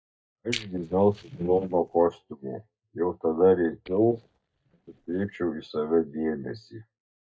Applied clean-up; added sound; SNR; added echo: neural mask model DeepFilterNet 3.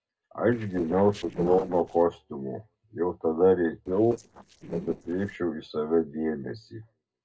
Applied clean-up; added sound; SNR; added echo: neural separator model SepFormer DNS4.